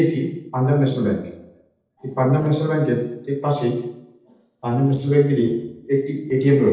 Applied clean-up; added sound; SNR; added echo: neural separator model SepFormer DNS4.